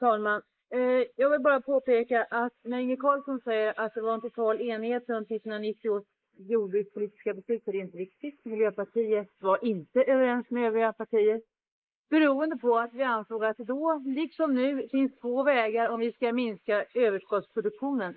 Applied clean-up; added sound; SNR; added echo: neural mask model Resemble Enhance denoiser.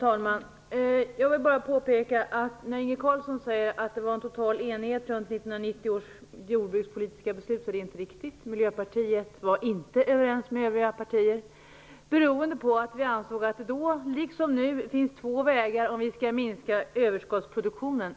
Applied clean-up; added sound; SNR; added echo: none; none; none; none.